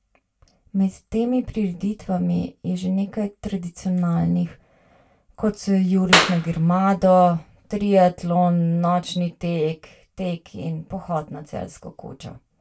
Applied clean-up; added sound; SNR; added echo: none; Clapping; 2 dB; reverberation time 0.2 s.